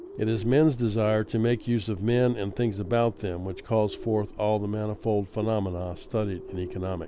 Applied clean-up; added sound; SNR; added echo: none; Bird; 16 dB; none.